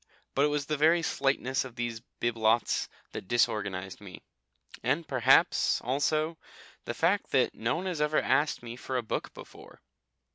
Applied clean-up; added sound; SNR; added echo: none; none; none; none.